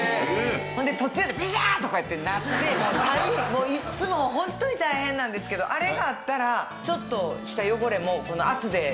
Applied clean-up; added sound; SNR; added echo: none; none; none; none.